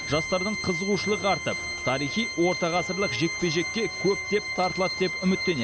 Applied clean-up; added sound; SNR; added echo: none; Organ; 5 dB; none.